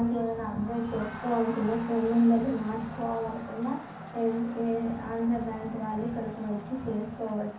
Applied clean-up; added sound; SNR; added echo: none; Crowd; 16 dB; reverberation time 0.6 s.